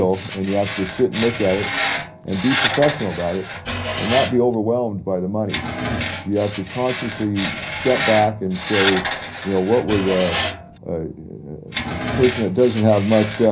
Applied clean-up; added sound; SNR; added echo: none; Screech; 4 dB; reverberation time 0.4 s.